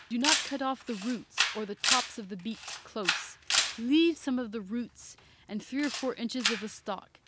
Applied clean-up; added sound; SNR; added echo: none; Camera; 1 dB; none.